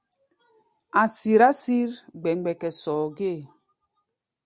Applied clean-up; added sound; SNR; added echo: none; none; none; none.